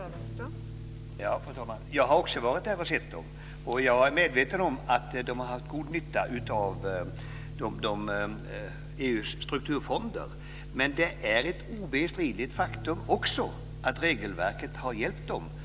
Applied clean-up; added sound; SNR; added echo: none; Bass guitar; 17 dB; none.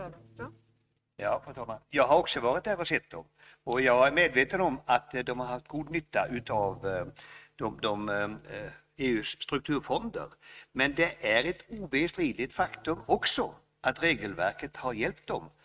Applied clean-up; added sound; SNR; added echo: neural mask model RNNoise.